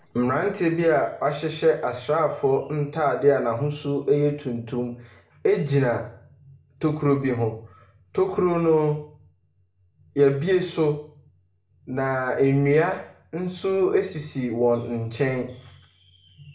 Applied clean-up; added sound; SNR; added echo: none; none; none; reverberation time 0.4 s.